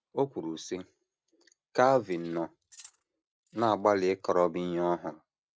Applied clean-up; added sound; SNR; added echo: neural mask model RNNoise.